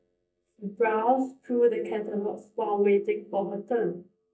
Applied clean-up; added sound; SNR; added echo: neural mask model DeepFilterNet 3.